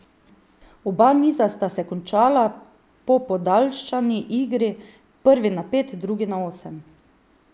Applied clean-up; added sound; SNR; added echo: none; none; none; none.